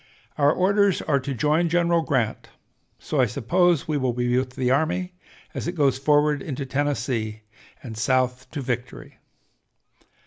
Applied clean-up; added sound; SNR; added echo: none; none; none; none.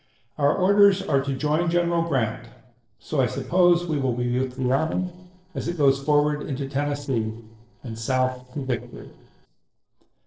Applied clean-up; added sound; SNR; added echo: neural separator model SepFormer DNS4.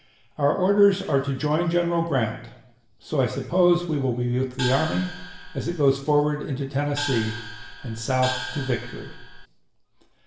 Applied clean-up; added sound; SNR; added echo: none; Gong; 9 dB; reverberation time 0.8 s.